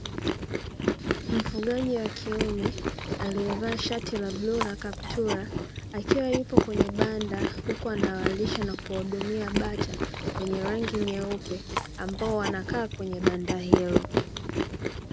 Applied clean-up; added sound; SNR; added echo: none; Chewing, mastication; -2 dB; none.